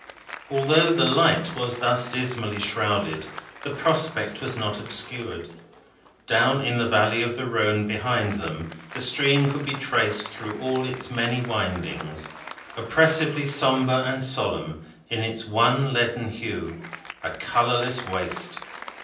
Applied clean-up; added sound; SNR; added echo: none; Applause; 16 dB; reverberation time 0.6 s.